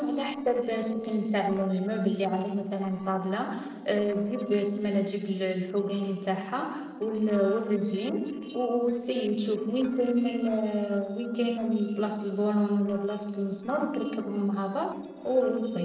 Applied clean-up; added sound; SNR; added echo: neural separator model SepFormer DNS4.